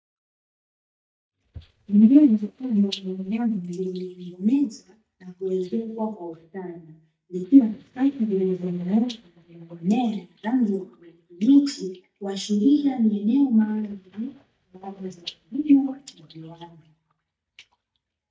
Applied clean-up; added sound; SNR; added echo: neural mask model DeepFilterNet 3.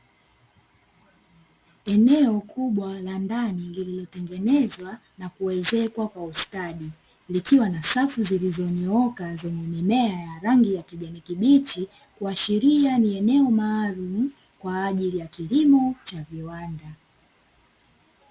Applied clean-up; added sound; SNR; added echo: none; none; none; none.